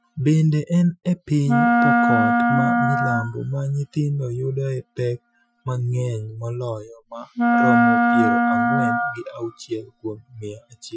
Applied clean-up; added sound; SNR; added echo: classical method Wiener filter.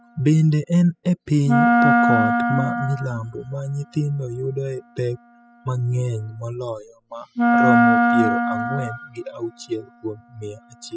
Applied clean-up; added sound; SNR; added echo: classical method spectral subtraction.